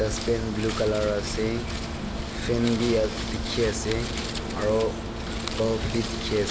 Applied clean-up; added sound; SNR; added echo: none; Wind; 3 dB; none.